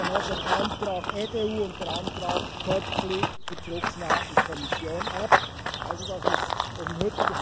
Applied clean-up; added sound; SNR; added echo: none; Run / Bird vocalization, bird call, bird song; -5 dB; none.